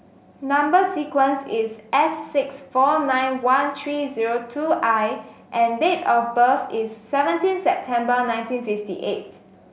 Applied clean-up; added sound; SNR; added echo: none; none; none; none.